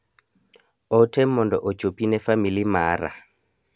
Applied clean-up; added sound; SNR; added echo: none; none; none; none.